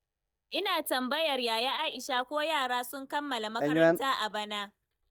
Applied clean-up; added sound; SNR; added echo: neural mask model DeepFilterNet 3.